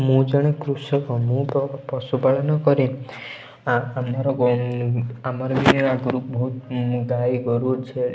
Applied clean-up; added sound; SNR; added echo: none; none; none; none.